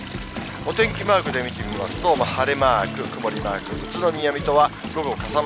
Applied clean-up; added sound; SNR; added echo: none; Trickle, dribble / Toilet flush; 14 dB; none.